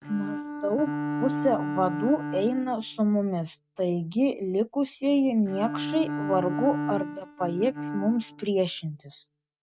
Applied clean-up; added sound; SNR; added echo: neural mask model RNNoise.